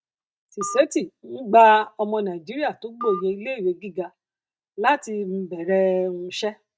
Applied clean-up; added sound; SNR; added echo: neural mask model RNNoise.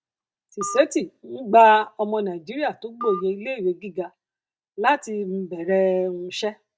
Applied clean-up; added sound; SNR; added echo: none; Telephone; 14 dB; none.